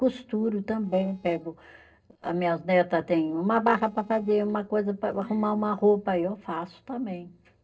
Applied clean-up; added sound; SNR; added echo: neural separator model SepFormer DNS4.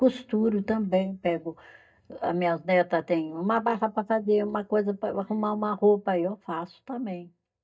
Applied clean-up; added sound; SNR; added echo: neural mask model DeepFilterNet 3.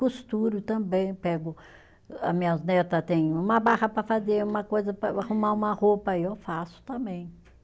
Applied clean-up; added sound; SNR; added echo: none; none; none; none.